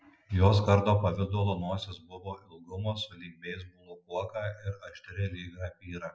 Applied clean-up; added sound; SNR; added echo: none; none; none; none.